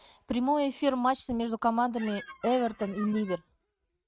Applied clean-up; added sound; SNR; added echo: neural mask model RNNoise.